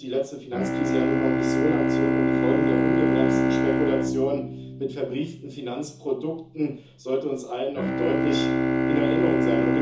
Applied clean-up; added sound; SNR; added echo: none; Bowed string instrument; -4 dB; reverberation time 0.6 s.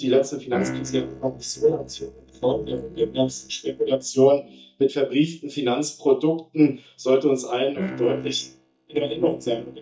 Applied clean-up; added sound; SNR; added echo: neural mask model DeepFilterNet 3.